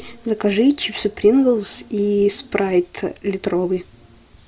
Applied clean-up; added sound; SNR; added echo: none; none; none; none.